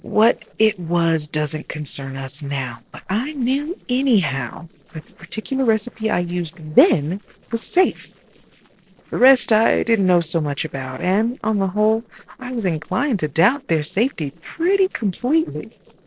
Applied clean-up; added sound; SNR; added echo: neural separator model SepFormer DNS4.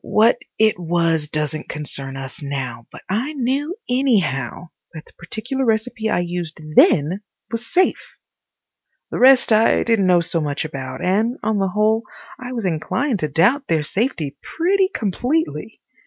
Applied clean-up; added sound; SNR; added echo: none; none; none; none.